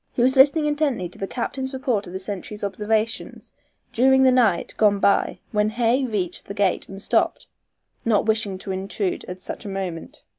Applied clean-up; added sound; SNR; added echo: none; none; none; none.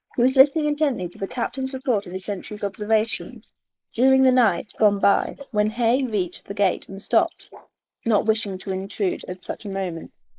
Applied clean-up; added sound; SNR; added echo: neural mask model Resemble Enhance denoiser.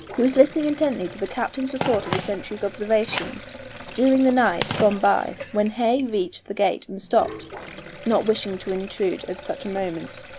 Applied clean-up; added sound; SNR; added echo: none; Telephone + Sink (filling or washing); 12 dB; none.